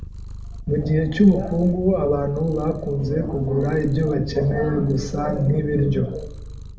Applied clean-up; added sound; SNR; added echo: none; Purr; 12 dB; reverberation time 0.6 s.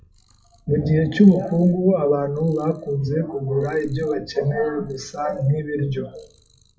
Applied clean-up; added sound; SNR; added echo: classical method WPE with log-MMSE.